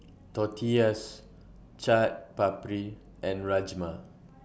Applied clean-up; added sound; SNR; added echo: none; none; none; none.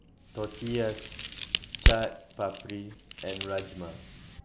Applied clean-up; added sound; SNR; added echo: none; Crack; -5 dB; none.